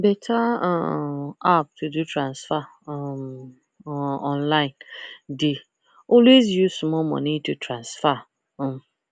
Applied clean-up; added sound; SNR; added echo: none; none; none; none.